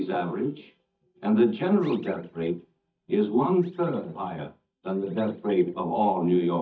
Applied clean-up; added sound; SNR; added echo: neural mask model DeepFilterNet 3.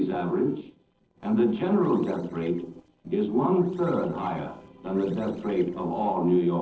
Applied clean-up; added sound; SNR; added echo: neural separator model SepFormer DNS4.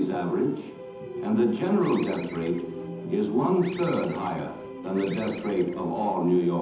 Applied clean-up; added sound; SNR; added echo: none; Bird; 19 dB; reverberation time 0.8 s.